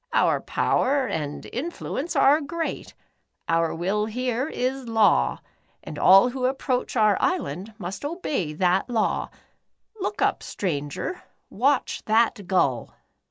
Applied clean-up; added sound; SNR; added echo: none; none; none; none.